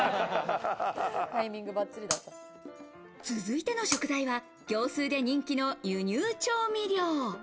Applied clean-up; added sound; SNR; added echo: none; Shatter; 10 dB; none.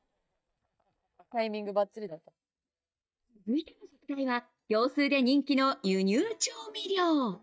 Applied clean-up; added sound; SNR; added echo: neural mask model DeepFilterNet 3.